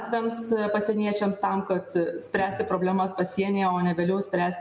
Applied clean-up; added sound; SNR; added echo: none; Cough; 16 dB; none.